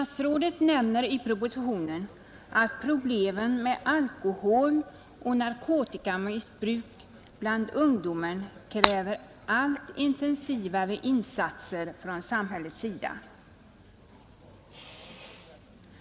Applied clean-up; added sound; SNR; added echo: none; Shatter; 0 dB; none.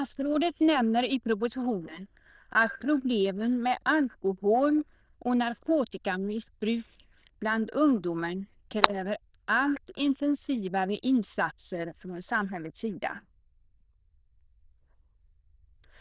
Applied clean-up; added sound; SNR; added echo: neural diffusion model UNIVERSE++.